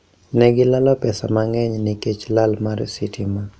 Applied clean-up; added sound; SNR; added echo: none; none; none; none.